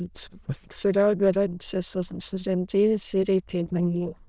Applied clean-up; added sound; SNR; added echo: neural diffusion model UNIVERSE++.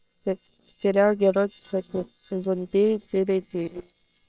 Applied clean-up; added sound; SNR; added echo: neural separator model SepFormer WHAM!.